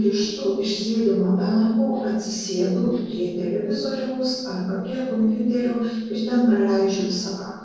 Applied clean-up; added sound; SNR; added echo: neural separator model SepFormer DNS4.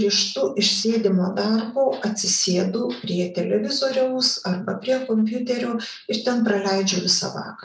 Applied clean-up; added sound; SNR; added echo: none; none; none; none.